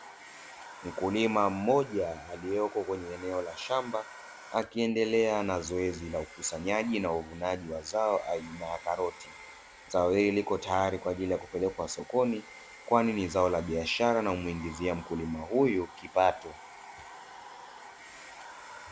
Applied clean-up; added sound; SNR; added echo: none; Domestic sounds, home sounds; 18 dB; none.